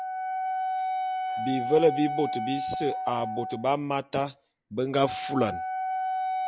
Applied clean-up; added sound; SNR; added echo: none; Wind instrument, woodwind instrument; 2 dB; none.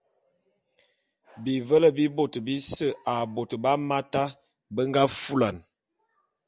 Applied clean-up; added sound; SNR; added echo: none; none; none; none.